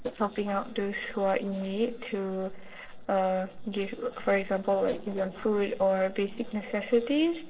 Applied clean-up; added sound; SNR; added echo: neural separator model SepFormer DNS4.